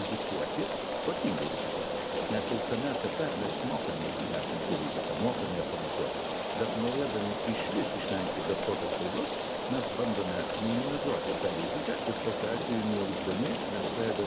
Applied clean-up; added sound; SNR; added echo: none; Rain; -2 dB; none.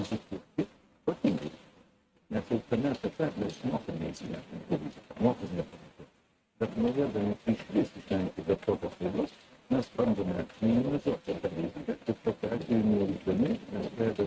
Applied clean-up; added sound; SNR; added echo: neural mask model RNNoise.